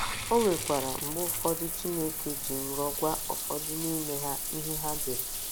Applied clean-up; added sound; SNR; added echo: none; Bathtub (filling or washing) / Water; 2 dB; none.